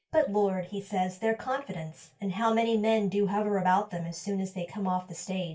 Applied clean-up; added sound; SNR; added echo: none; none; none; reverberation time 0.2 s.